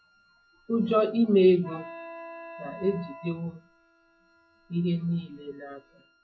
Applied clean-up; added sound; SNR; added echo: classical method log-MMSE.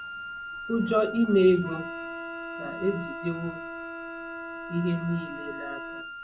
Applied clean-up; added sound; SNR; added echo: none; Wind instrument, woodwind instrument + Wind instrument, woodwind instrument; 9 dB; none.